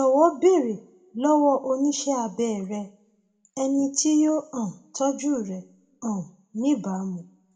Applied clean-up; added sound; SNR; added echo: none; none; none; reverberation time 0.5 s.